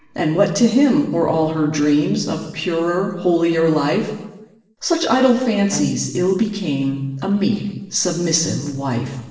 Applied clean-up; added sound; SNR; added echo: neural separator model SepFormer DNS4.